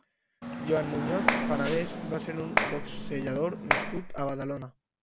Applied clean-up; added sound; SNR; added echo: none; Hiss / Bus / Engine + Clapping; -2 dB; none.